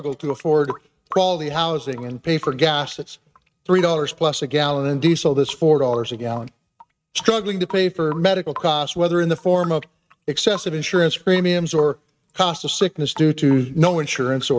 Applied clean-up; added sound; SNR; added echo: neural mask model RNNoise.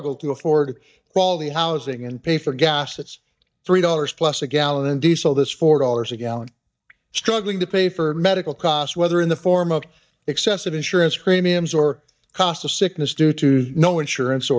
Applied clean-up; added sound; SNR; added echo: neural mask model DeepFilterNet 3.